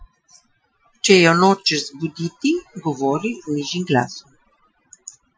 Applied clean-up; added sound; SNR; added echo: classical method Wiener filter.